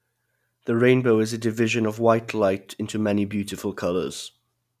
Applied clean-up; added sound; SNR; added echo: none; none; none; none.